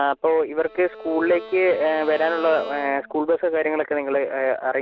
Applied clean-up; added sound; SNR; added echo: none; Bowed string instrument; 17 dB; none.